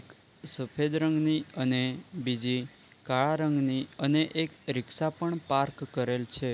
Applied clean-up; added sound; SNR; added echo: none; none; none; none.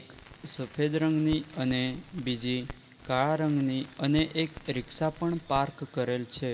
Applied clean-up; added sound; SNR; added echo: none; Crackle; 18 dB; reverberation time 0.4 s.